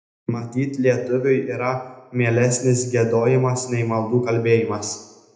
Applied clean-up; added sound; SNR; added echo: none; none; none; reverberation time 0.8 s.